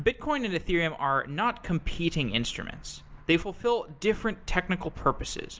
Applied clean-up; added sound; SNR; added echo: none; none; none; none.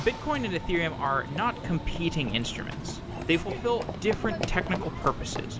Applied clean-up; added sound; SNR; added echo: none; Run / Train; 6 dB; none.